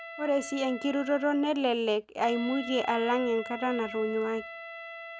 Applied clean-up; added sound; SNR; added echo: none; Wind instrument, woodwind instrument; 13 dB; none.